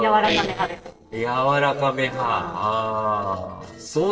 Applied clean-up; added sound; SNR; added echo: neural separator model SepFormer DNS4.